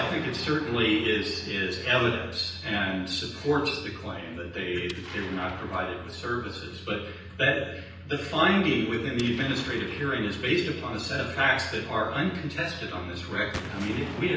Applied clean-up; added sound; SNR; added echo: none; Explosion; 17 dB; reverberation time 0.9 s.